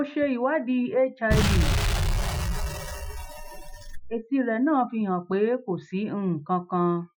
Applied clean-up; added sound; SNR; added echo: classical method Wiener filter.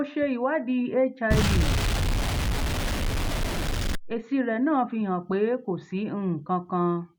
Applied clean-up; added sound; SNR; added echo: none; Explosion; -4 dB; none.